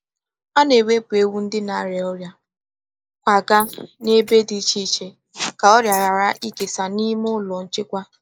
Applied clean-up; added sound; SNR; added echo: neural mask model Resemble Enhance denoiser.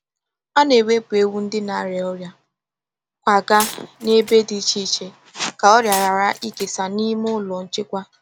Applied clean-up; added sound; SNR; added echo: none; Glass; 12 dB; none.